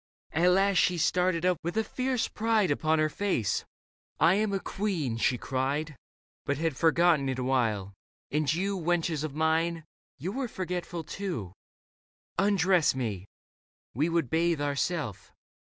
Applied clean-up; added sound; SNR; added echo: none; none; none; none.